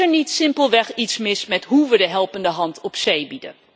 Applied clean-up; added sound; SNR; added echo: none; none; none; none.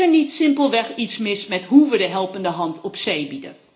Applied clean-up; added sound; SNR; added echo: none; none; none; reverberation time 0.4 s.